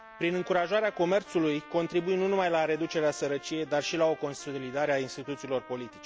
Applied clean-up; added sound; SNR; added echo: none; Trumpet; 19 dB; none.